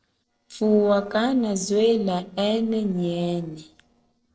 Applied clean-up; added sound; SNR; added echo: neural separator model SepFormer DNS4.